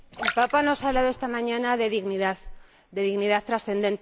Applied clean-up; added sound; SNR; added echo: none; Splash, splatter; 11 dB; none.